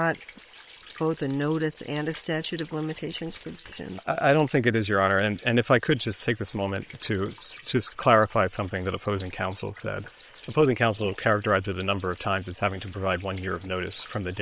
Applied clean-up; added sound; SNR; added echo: neural separator model SepFormer WHAM!.